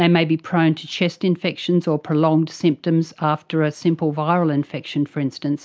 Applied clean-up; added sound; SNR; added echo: none; none; none; none.